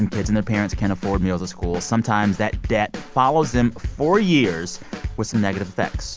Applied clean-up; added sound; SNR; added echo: none; none; none; none.